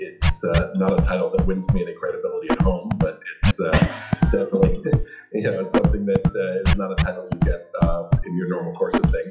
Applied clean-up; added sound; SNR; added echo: classical method WPE with log-MMSE.